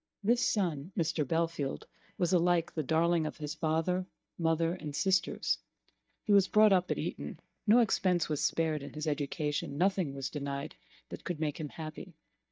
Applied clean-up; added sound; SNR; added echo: neural mask model DeepFilterNet 3.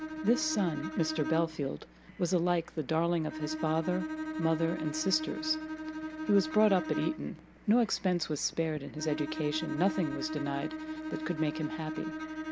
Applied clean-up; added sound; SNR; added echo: none; Bowed string instrument; 7 dB; none.